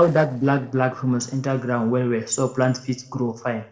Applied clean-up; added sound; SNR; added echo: neural separator model SepFormer DNS4.